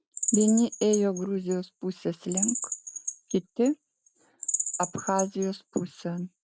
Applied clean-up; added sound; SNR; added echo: none; Bird vocalization, bird call, bird song; 6 dB; none.